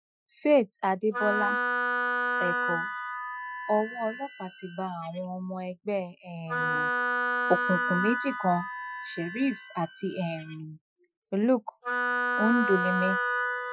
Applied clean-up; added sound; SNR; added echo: classical method Wiener filter.